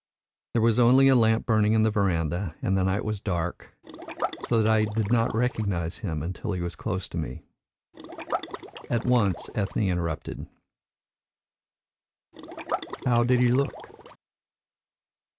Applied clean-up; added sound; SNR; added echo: none; Liquid; 10 dB; none.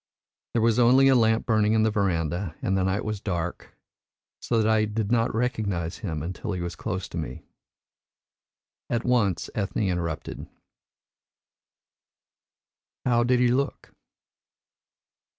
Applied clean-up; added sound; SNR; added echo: none; none; none; none.